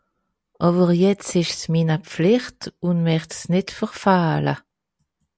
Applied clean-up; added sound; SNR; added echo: none; none; none; none.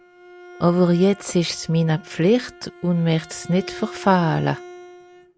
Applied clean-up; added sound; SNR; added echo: none; Bowed string instrument; 20 dB; none.